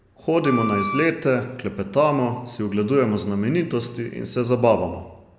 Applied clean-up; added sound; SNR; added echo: none; Wind instrument, woodwind instrument; 7 dB; none.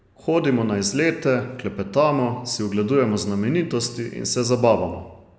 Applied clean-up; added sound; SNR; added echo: none; none; none; none.